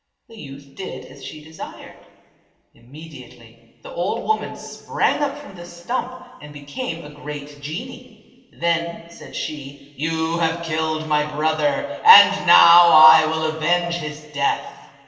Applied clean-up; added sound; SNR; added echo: none; none; none; reverberation time 2.6 s.